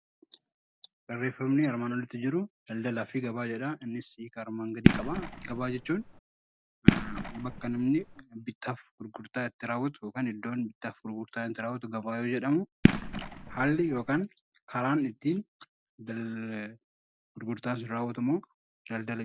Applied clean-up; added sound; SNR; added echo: none; Fireworks; -5 dB; none.